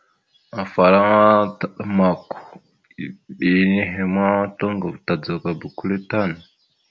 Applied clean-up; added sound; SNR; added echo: none; none; none; none.